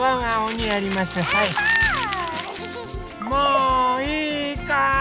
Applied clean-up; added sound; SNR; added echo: none; Crumpling, crinkling; 12 dB; none.